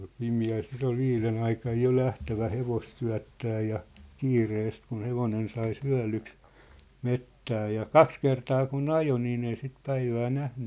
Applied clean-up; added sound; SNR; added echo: none; none; none; none.